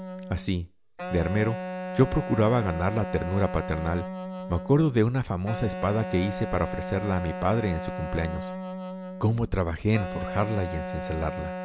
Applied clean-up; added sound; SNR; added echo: none; Wind instrument, woodwind instrument; 8 dB; none.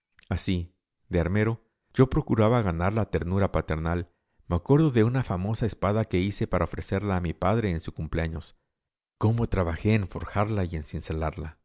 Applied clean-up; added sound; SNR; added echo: none; none; none; none.